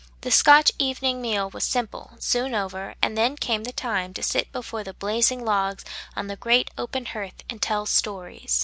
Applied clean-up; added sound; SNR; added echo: none; none; none; none.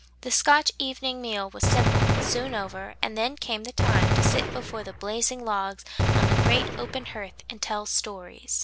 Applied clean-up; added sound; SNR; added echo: none; Gunshot, gunfire; -4 dB; none.